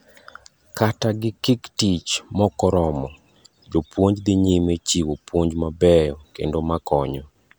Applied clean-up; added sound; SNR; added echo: none; none; none; none.